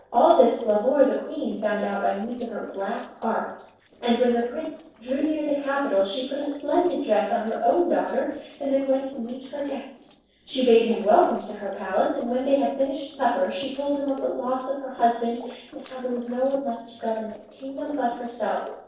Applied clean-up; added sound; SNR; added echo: neural separator model SepFormer DNS4.